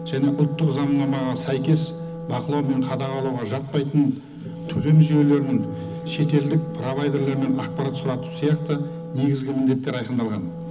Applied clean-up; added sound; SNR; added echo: none; Wind instrument, woodwind instrument; 11 dB; reverberation time 0.4 s.